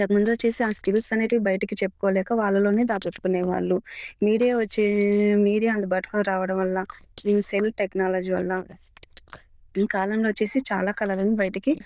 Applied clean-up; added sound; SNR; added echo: neural diffusion model UNIVERSE++.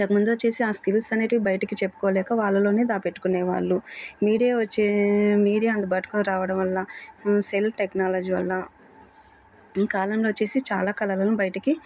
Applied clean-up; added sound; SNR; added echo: none; none; none; none.